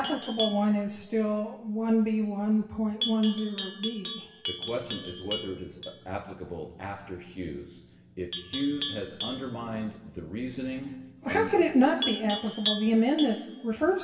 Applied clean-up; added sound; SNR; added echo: none; Livestock, farm animals, working animals; 9 dB; reverberation time 1.0 s.